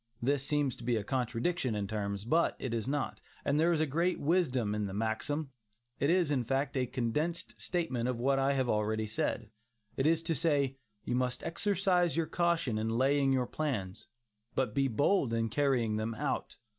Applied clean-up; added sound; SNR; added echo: none; none; none; none.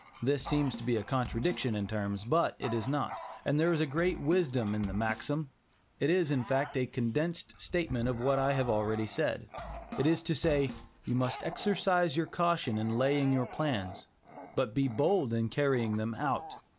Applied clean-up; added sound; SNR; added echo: none; Drum kit + Bark / Growling; 14 dB; none.